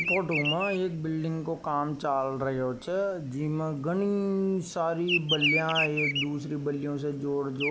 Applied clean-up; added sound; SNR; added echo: none; Bird vocalization, bird call, bird song; 5 dB; none.